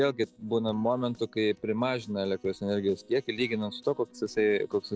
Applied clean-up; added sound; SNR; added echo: neural separator model SepFormer DNS4.